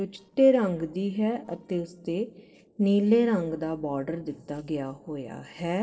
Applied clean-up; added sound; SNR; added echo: neural separator model SepFormer DNS4.